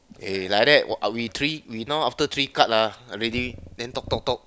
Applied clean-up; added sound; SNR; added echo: none; none; none; none.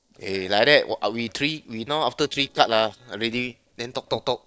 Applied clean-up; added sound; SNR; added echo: neural separator model SepFormer DNS4.